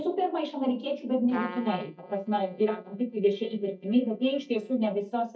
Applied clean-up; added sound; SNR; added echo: neural mask model DeepFilterNet 3.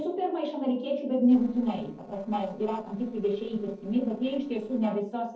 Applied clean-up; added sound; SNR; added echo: neural separator model SepFormer DNS4.